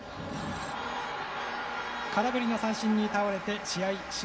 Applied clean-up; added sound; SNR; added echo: none; Screech; 19 dB; reverberation time 0.7 s.